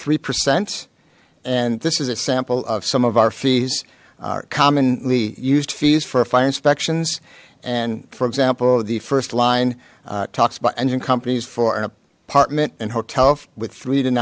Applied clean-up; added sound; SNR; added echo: none; none; none; none.